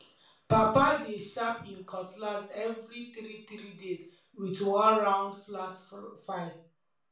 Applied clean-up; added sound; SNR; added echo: none; none; none; reverberation time 0.4 s.